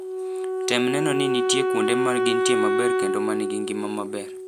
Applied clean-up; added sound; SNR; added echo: none; Wind instrument, woodwind instrument; -3 dB; none.